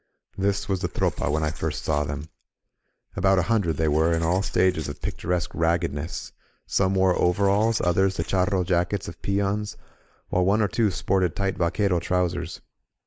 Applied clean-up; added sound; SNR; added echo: neural mask model Resemble Enhance denoiser.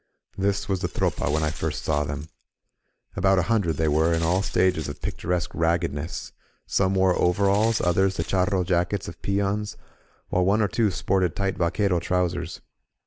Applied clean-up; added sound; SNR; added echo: none; Glass; 19 dB; none.